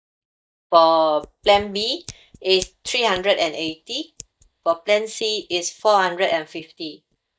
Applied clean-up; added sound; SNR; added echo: neural mask model DeepFilterNet 3.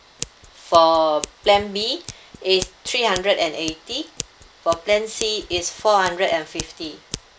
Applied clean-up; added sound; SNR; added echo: none; Scissors; 16 dB; none.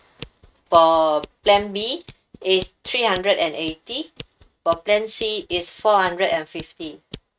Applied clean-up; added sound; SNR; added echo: neural mask model RNNoise.